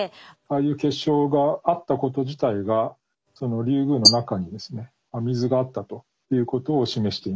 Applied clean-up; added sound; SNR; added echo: neural mask model Resemble Enhance denoiser.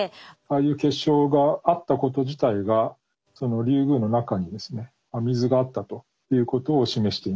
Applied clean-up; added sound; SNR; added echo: none; none; none; none.